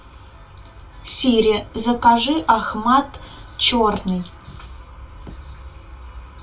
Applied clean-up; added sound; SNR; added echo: none; none; none; reverberation time 0.2 s.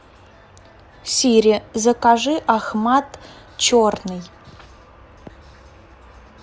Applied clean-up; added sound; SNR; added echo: none; none; none; none.